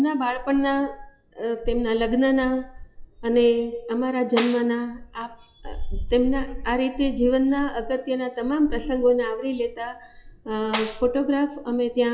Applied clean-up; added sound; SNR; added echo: classical method log-MMSE.